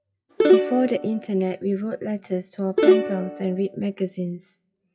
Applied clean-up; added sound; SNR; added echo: classical method WPE with log-MMSE.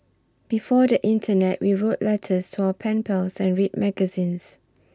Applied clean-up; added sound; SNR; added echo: none; none; none; none.